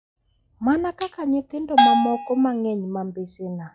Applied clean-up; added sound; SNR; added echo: classical method log-MMSE.